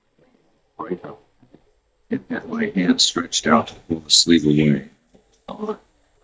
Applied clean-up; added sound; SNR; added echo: neural mask model DeepFilterNet 3.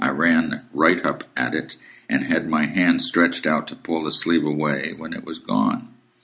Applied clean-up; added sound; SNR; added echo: none; none; none; none.